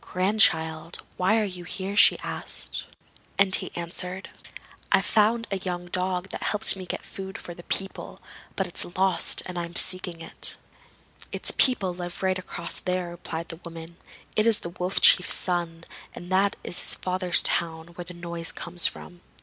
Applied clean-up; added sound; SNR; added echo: none; none; none; none.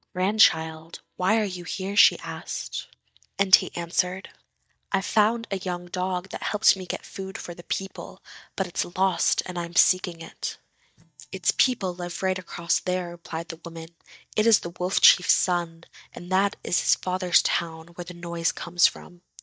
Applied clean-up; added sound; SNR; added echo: neural mask model DeepFilterNet 3.